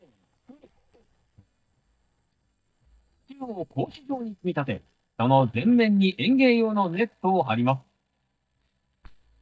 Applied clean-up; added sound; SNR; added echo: neural mask model DeepFilterNet 3.